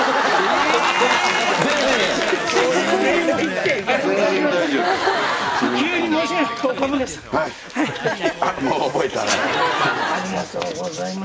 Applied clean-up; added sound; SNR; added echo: none; none; none; none.